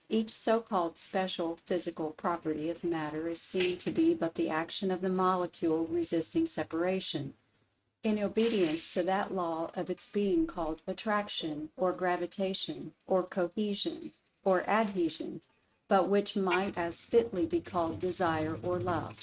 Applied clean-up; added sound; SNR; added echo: neural mask model RNNoise.